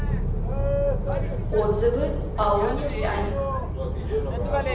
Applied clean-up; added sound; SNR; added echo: none; Boat, Water vehicle; -4 dB; reverberation time 0.9 s.